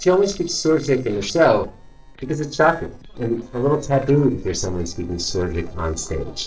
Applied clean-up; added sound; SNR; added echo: neural separator model SepFormer DNS4.